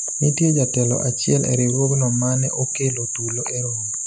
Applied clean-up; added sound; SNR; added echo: none; none; none; none.